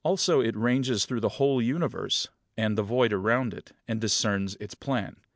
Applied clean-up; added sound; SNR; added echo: none; none; none; none.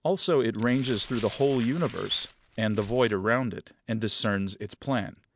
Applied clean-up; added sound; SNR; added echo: none; Glass; 15 dB; none.